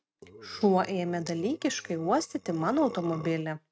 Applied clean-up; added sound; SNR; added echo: neural mask model RNNoise.